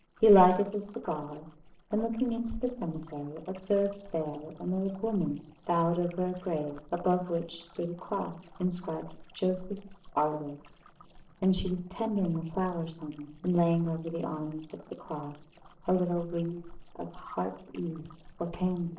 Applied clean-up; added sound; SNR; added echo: neural separator model SepFormer DNS4.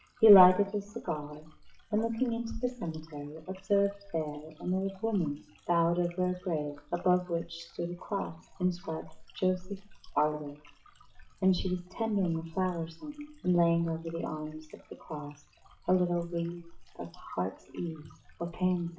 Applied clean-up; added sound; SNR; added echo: classical method WPE with log-MMSE.